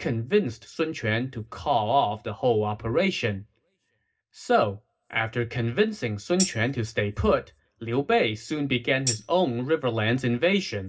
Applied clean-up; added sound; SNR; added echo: none; Tambourine; 9 dB; reverberation time 0.4 s.